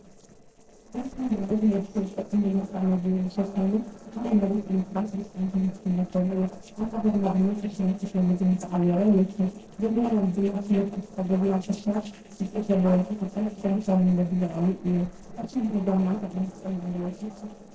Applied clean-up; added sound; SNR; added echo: neural separator model SepFormer DNS4.